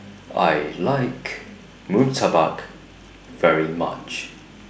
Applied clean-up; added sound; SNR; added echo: none; none; none; none.